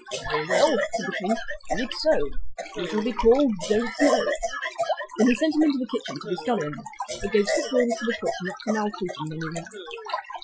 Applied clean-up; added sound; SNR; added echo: classical method Wiener filter.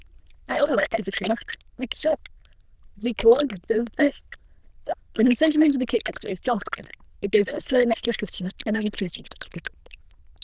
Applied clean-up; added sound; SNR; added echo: neural diffusion model UNIVERSE++.